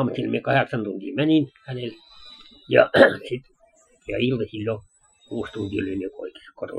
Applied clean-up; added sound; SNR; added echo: classical method Wiener filter.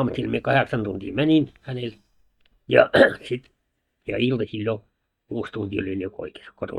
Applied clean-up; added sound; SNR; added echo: neural mask model DeepFilterNet 3.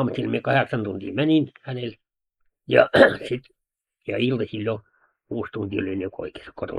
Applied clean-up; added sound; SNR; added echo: neural mask model Resemble Enhance denoiser.